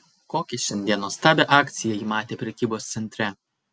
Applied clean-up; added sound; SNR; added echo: none; none; none; none.